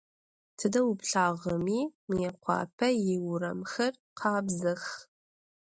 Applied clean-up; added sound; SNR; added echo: none; none; none; none.